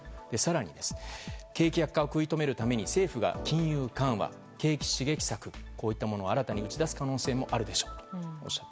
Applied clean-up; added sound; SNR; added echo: none; none; none; none.